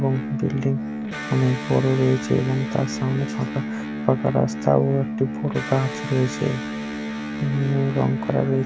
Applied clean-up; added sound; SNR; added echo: none; Electric guitar; 6 dB; none.